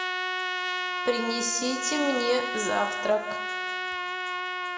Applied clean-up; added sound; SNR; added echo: none; Trumpet; 1 dB; reverberation time 1.3 s.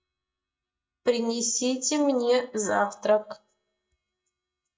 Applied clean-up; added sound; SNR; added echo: neural mask model DeepFilterNet 3.